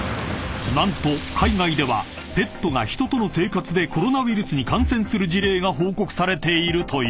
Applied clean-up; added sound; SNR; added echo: none; Breathing; 13 dB; none.